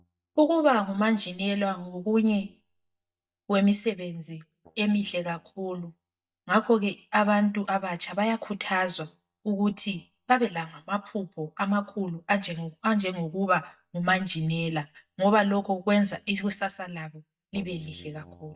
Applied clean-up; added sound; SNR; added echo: neural mask model DeepFilterNet 3.